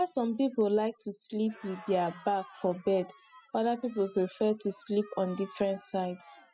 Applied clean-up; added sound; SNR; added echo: classical method spectral subtraction.